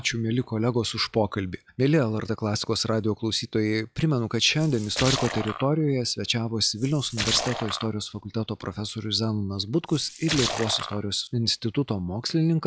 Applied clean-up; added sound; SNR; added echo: classical method log-MMSE.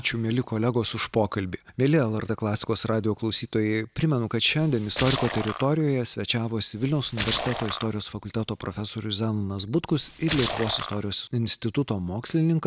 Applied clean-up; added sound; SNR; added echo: none; Splash, splatter; 6 dB; none.